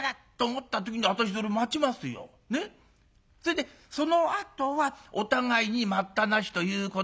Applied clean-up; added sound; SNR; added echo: none; none; none; none.